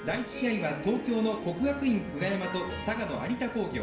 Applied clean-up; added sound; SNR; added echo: none; Harp; 12 dB; reverberation time 0.7 s.